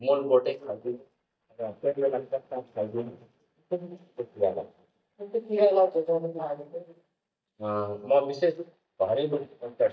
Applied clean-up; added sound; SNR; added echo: neural mask model DeepFilterNet 3.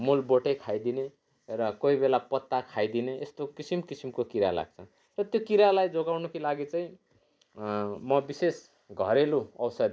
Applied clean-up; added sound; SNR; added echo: none; none; none; none.